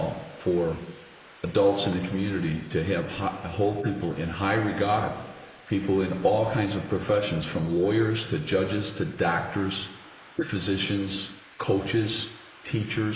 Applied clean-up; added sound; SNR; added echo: neural mask model Resemble Enhance denoiser.